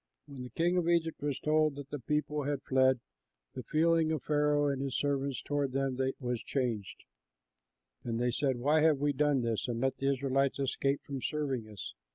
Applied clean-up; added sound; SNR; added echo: none; none; none; none.